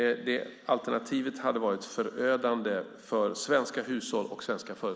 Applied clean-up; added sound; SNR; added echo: none; none; none; none.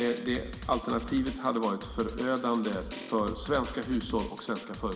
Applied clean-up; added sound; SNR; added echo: none; Drum; 11 dB; reverberation time 2.4 s.